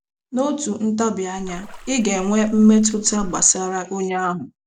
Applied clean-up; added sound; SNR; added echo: none; Splash, splatter; 15 dB; none.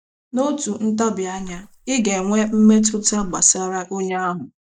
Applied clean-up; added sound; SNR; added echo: neural mask model DeepFilterNet 3.